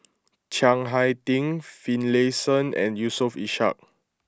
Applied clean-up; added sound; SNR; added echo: none; none; none; none.